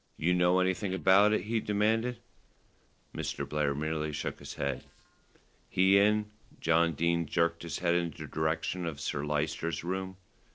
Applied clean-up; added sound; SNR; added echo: neural separator model SepFormer DNS4.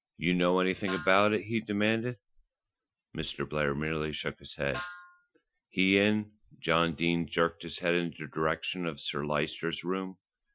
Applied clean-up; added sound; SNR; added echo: classical method Wiener filter.